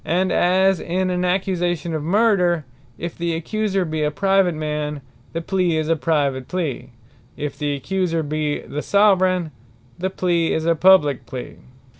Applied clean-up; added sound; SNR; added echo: none; none; none; none.